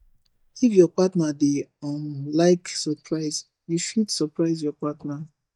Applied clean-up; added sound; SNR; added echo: neural mask model DeepFilterNet 3.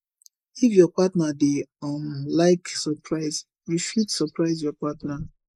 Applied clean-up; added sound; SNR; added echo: neural mask model Resemble Enhance denoiser.